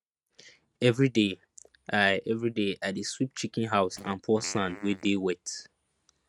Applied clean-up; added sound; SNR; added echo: neural mask model RNNoise.